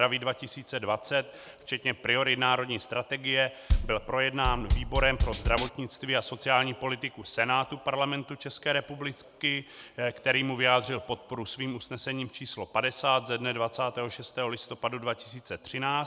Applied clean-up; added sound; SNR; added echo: none; Bass drum / Snare drum / Drum kit; -1 dB; none.